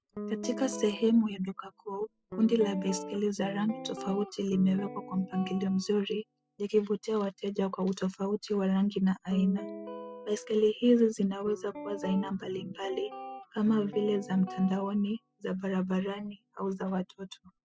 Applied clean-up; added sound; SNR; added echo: classical method spectral subtraction.